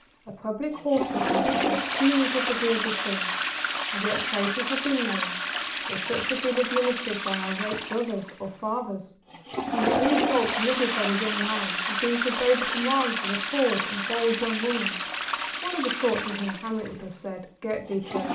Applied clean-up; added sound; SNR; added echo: none; Toilet flush; 0 dB; reverberation time 0.4 s.